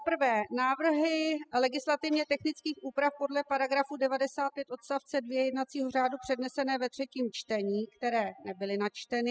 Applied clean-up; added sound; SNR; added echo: classical method spectral subtraction.